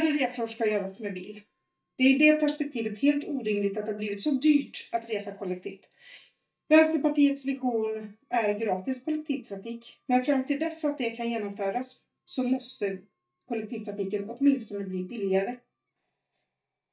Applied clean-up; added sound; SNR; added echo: neural mask model DeepFilterNet 3.